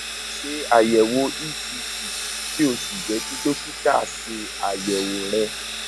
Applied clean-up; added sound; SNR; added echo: none; Sawing; 6 dB; none.